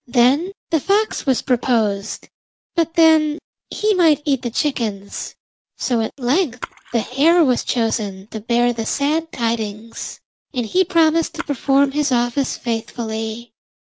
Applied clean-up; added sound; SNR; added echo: none; Splash, splatter; 20 dB; none.